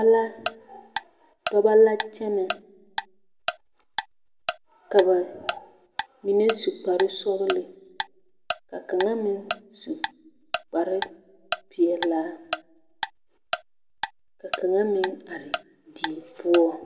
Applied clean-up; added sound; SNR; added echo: none; Tick-tock; 9 dB; reverberation time 0.9 s.